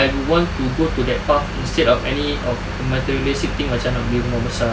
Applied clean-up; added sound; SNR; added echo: none; none; none; none.